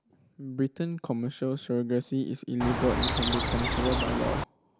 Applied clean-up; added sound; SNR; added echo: none; Chirp, tweet; -1 dB; none.